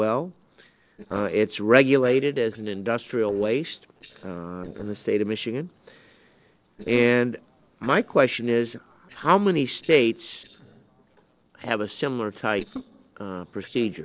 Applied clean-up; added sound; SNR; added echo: neural separator model SepFormer DNS4.